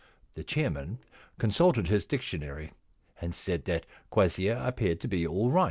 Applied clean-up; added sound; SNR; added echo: none; none; none; none.